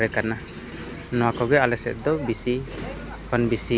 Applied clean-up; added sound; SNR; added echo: none; Idling / Engine starting / Accelerating, revving, vroom / Car; 17 dB; none.